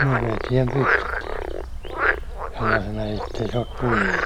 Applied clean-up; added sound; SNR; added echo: none; Frog; -1 dB; none.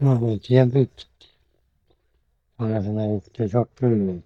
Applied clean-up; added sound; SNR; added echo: neural mask model DeepFilterNet 3.